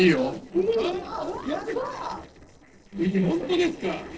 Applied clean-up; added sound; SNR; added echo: neural separator model SepFormer DNS4.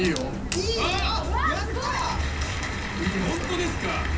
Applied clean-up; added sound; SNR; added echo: none; Crack; 5 dB; reverberation time 0.2 s.